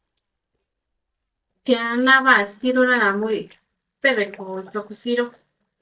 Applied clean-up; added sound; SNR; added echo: neural mask model DeepFilterNet 3.